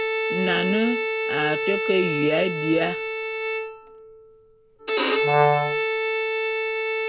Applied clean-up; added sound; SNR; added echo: none; Bowed string instrument + Brass instrument; -4 dB; none.